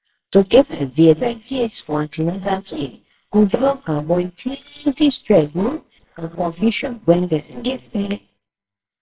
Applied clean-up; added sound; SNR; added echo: neural separator model SepFormer WHAMR!.